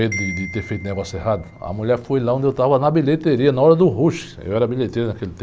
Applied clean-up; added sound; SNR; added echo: none; Marimba, xylophone; 17 dB; none.